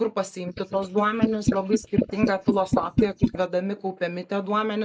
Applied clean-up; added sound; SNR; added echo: neural mask model Resemble Enhance denoiser.